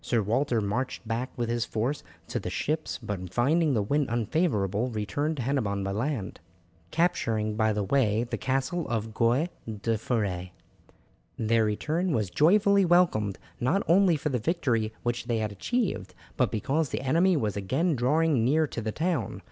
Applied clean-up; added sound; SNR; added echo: none; none; none; none.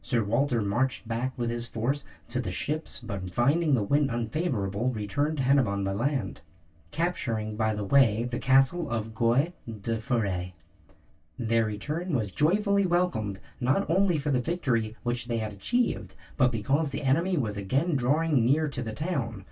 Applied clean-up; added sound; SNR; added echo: none; none; none; reverberation time 0.1 s.